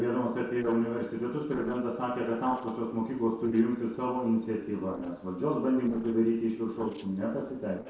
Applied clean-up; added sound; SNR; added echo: neural separator model SepFormer DNS4.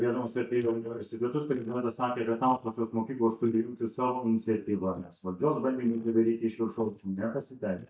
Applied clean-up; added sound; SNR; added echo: neural mask model DeepFilterNet 3.